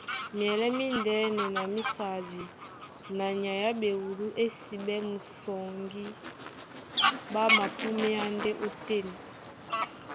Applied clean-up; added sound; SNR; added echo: none; Fowl; 3 dB; none.